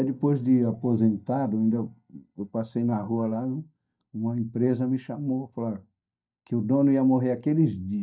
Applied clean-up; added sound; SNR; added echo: neural mask model DeepFilterNet 3.